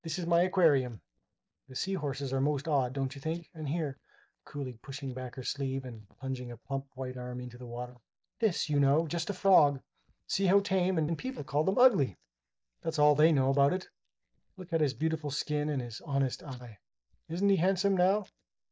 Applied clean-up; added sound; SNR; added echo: neural mask model DeepFilterNet 3.